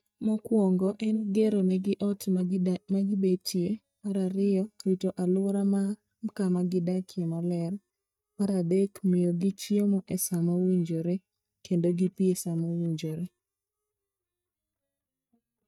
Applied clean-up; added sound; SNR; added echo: neural mask model DeepFilterNet 3.